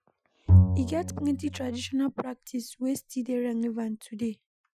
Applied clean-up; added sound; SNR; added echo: classical method Wiener filter.